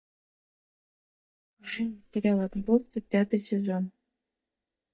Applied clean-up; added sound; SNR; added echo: neural mask model DeepFilterNet 3.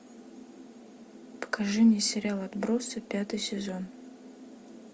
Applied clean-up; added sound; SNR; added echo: none; none; none; none.